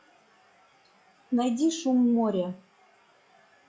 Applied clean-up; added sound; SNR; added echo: classical method log-MMSE.